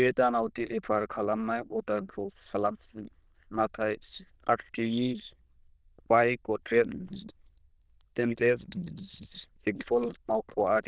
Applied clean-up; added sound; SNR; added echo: neural diffusion model UNIVERSE++.